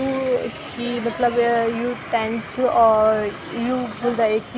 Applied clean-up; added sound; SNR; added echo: none; none; none; none.